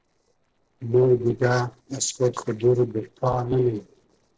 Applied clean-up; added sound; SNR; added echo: neural separator model SepFormer DNS4.